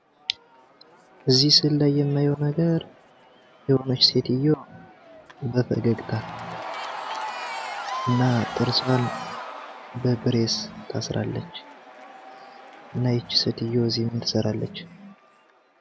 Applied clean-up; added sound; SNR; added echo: none; Crowd / Cheering; 13 dB; none.